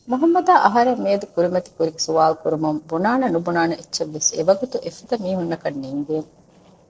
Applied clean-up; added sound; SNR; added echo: neural separator model SepFormer DNS4.